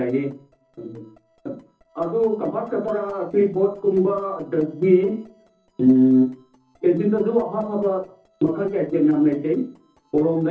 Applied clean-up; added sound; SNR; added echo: neural separator model SepFormer DNS4.